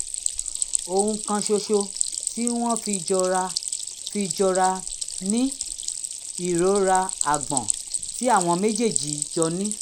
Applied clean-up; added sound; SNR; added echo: none; Stream; 5 dB; none.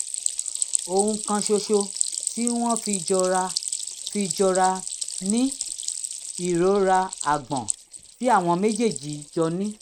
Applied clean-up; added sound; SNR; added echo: neural mask model RNNoise.